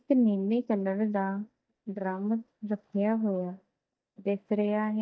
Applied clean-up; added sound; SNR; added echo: neural mask model DeepFilterNet 3.